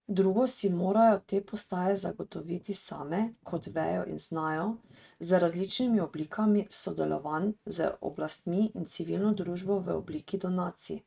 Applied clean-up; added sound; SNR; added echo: neural mask model RNNoise.